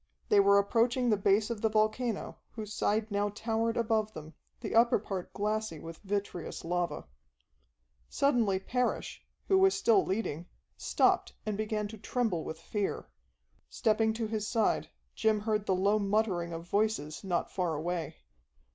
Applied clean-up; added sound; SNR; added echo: none; none; none; none.